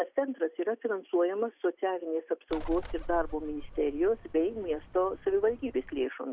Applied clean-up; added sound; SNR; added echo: none; Bird; 11 dB; none.